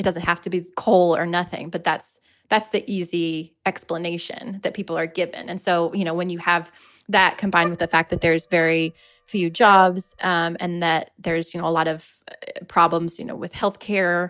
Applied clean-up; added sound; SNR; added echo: neural mask model DeepFilterNet 3.